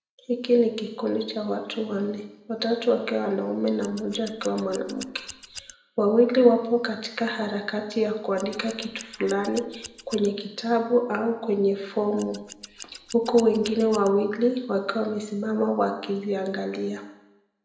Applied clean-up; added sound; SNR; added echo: none; Scissors; 18 dB; reverberation time 0.7 s.